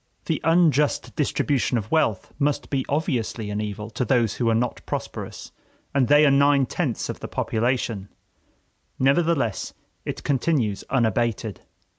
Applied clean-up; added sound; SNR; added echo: none; none; none; none.